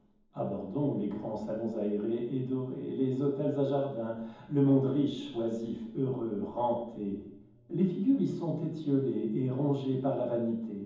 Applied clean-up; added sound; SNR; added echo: none; none; none; reverberation time 1.2 s.